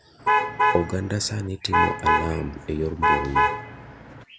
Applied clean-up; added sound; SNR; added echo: none; Alarm / Truck; -5 dB; none.